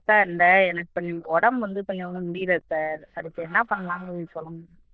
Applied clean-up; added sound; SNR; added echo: neural diffusion model UNIVERSE++.